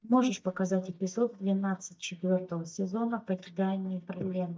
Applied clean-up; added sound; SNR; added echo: neural mask model DeepFilterNet 3.